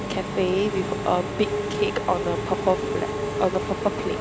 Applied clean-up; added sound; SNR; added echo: none; Engine / Mechanisms; 2 dB; none.